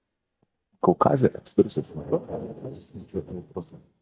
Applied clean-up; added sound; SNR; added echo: neural mask model DeepFilterNet 3.